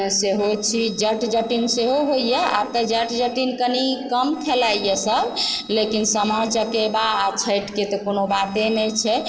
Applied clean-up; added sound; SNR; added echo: neural separator model SepFormer DNS4.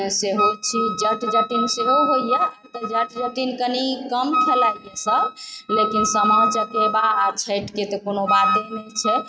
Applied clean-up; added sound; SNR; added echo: neural mask model RNNoise.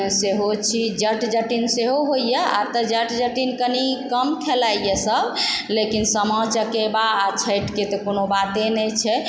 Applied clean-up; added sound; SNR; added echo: none; none; none; none.